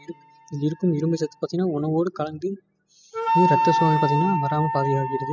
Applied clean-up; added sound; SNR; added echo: classical method spectral subtraction.